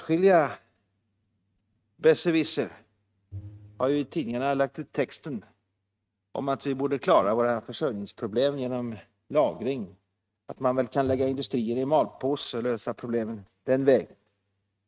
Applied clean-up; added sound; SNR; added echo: neural mask model RNNoise.